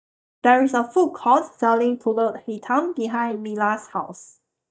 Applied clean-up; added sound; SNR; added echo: neural mask model DeepFilterNet 3.